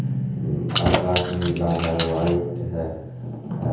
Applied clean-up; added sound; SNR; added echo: none; Keys jangling; 2 dB; reverberation time 1.0 s.